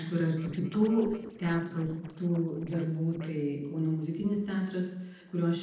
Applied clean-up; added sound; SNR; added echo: neural separator model SepFormer DNS4.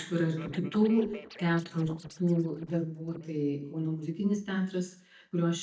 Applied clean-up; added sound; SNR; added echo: neural mask model DeepFilterNet 3.